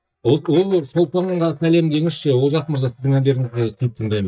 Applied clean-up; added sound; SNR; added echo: neural mask model DeepFilterNet 3.